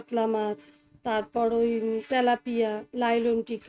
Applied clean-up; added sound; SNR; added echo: neural mask model RNNoise.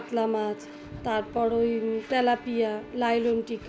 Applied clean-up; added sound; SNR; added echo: none; Wind instrument, woodwind instrument; 19 dB; none.